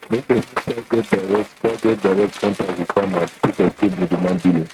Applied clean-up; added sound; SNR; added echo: neural mask model RNNoise.